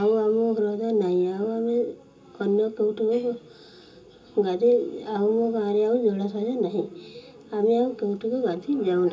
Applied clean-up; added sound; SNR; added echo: none; none; none; reverberation time 0.2 s.